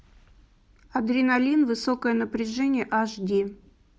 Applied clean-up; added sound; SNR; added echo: none; none; none; none.